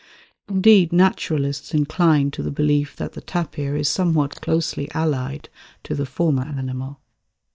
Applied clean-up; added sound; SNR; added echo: neural mask model DeepFilterNet 3.